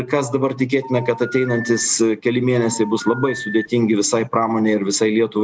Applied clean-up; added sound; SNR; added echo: none; Telephone; 13 dB; none.